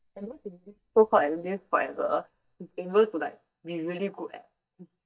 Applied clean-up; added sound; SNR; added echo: neural mask model DeepFilterNet 3.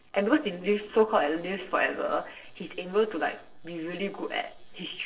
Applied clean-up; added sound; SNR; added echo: neural separator model SepFormer DNS4.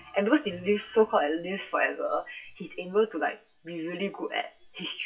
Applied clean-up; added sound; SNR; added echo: classical method WPE with log-MMSE.